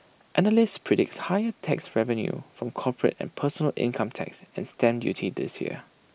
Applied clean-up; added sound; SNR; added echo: none; none; none; none.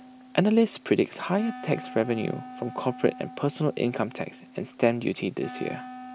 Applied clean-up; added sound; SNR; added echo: none; Wind instrument, woodwind instrument; 16 dB; none.